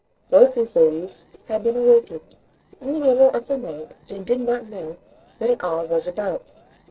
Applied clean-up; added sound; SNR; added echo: neural separator model SepFormer DNS4.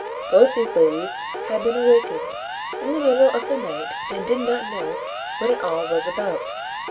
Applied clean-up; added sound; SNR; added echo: none; Siren; 7 dB; reverberation time 0.3 s.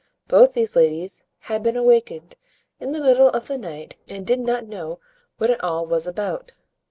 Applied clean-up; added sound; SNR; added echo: none; none; none; none.